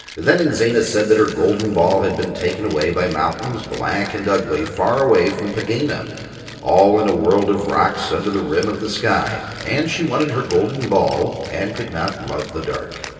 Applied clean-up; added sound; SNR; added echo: none; Rattle (instrument); 19 dB; reverberation time 2.6 s.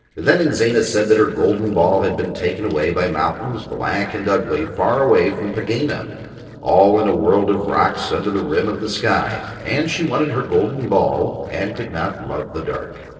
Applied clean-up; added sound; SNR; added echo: neural separator model SepFormer DNS4.